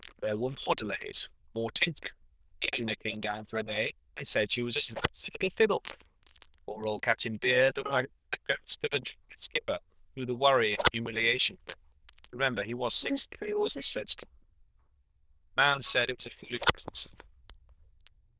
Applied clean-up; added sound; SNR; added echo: neural diffusion model UNIVERSE++.